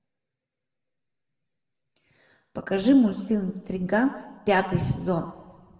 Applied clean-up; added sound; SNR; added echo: none; none; none; reverberation time 1.2 s.